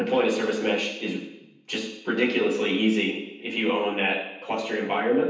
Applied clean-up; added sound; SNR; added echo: none; none; none; reverberation time 0.9 s.